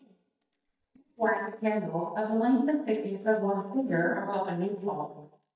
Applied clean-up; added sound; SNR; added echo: neural mask model DeepFilterNet 3.